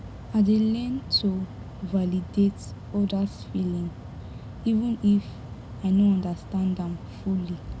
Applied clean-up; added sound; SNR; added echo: none; Mechanical fan; 13 dB; none.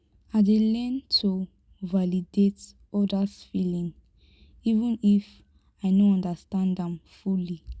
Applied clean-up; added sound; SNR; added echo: none; none; none; none.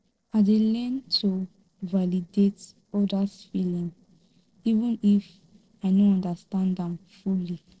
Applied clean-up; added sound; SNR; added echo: neural separator model SepFormer DNS4.